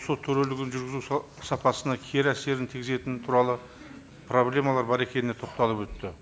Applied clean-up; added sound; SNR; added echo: none; none; none; none.